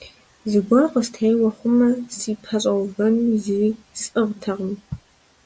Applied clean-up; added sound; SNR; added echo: none; none; none; none.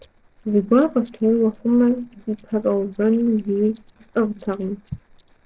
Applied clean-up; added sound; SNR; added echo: neural separator model SepFormer DNS4.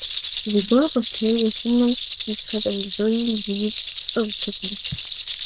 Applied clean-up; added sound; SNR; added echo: neural diffusion model UNIVERSE++.